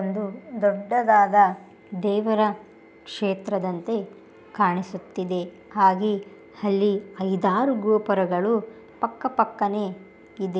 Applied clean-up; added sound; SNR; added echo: none; none; none; none.